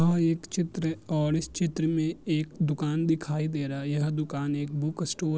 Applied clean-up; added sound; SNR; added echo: none; none; none; none.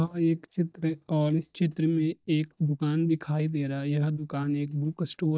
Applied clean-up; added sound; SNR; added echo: neural mask model DeepFilterNet 3.